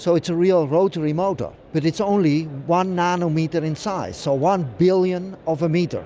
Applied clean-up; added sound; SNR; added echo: none; none; none; none.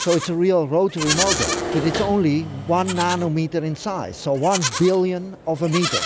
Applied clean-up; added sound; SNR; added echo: none; Livestock, farm animals, working animals + Engine / Mechanisms; 7 dB; none.